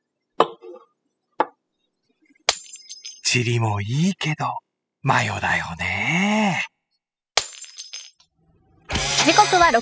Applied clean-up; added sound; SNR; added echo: classical method spectral subtraction.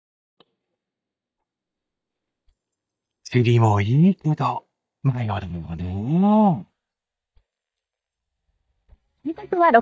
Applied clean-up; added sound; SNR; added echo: neural mask model DeepFilterNet 3.